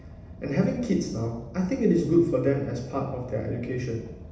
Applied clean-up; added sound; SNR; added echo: none; Car; 17 dB; reverberation time 0.8 s.